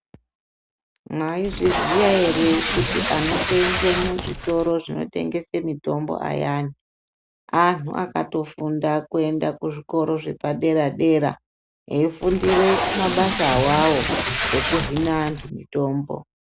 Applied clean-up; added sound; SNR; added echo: none; Packing tape, duct tape; 0 dB; none.